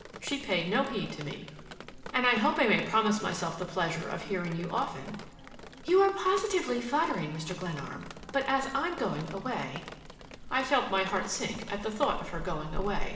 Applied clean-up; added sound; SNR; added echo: none; Drip; 11 dB; reverberation time 1.2 s.